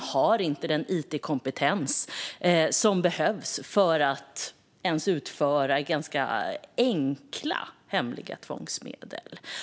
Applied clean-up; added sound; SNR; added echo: none; none; none; none.